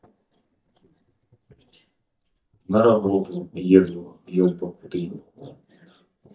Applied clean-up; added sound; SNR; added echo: neural mask model DeepFilterNet 3.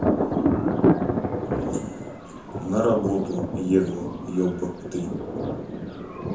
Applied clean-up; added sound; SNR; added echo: none; Thunder; -2 dB; reverberation time 0.9 s.